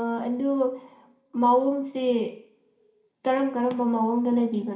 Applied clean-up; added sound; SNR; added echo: none; none; none; reverberation time 0.5 s.